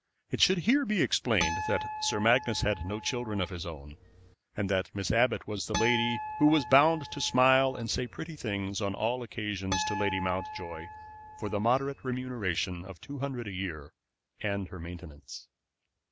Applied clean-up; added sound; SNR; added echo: none; Harp; 8 dB; none.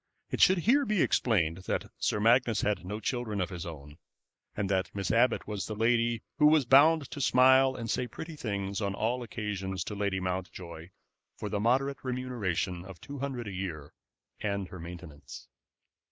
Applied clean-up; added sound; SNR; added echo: neural mask model Resemble Enhance denoiser.